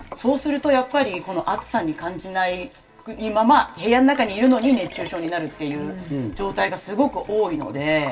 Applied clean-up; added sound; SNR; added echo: none; Liquid; 20 dB; reverberation time 0.2 s.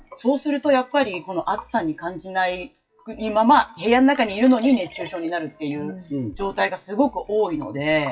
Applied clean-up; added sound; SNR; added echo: classical method WPE with log-MMSE.